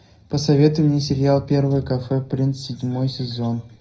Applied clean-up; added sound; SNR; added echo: none; none; none; reverberation time 0.4 s.